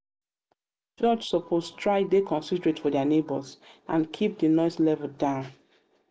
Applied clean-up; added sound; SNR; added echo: none; none; none; none.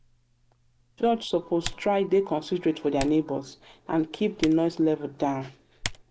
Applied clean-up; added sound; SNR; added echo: none; Typing; 15 dB; none.